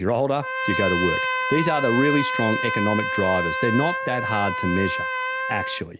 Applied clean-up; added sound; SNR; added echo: none; Trumpet; 2 dB; none.